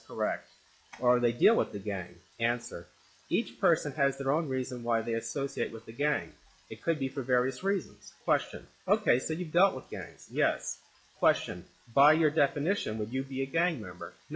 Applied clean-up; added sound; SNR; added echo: classical method log-MMSE.